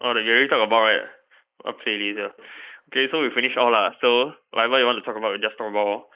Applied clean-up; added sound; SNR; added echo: neural mask model Resemble Enhance denoiser.